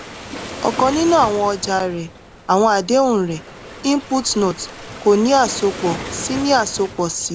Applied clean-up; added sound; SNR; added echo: none; Waves, surf; 14 dB; none.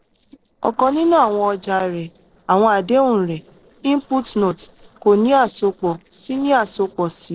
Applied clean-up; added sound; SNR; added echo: neural separator model SepFormer DNS4.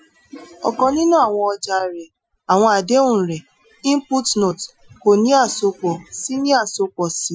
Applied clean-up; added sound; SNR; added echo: classical method Wiener filter.